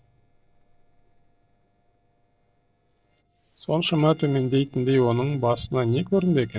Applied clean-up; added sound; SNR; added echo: neural separator model SepFormer DNS4.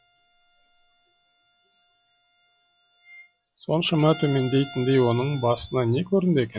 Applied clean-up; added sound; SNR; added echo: classical method log-MMSE.